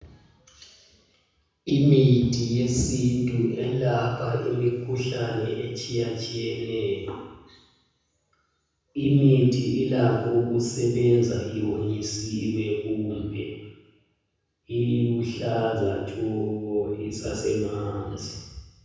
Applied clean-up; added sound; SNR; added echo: none; none; none; reverberation time 1.1 s.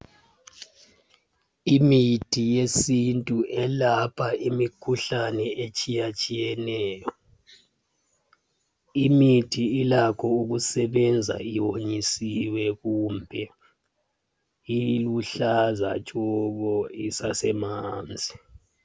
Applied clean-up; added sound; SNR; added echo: none; none; none; none.